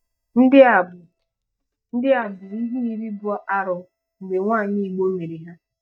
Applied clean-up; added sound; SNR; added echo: neural mask model DeepFilterNet 3.